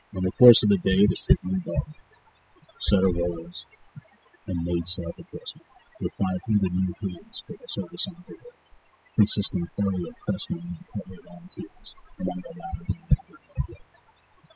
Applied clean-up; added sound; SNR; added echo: classical method spectral subtraction.